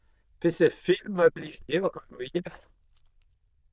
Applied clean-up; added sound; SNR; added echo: neural diffusion model UNIVERSE++.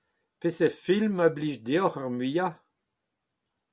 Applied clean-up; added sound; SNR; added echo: none; none; none; none.